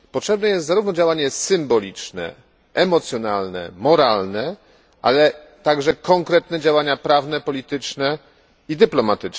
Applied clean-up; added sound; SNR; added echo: none; none; none; none.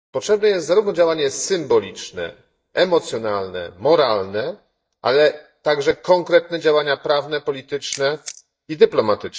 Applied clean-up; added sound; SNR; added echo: neural mask model DeepFilterNet 3.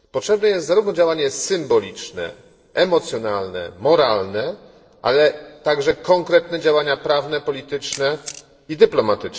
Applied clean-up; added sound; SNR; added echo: neural separator model SepFormer DNS4.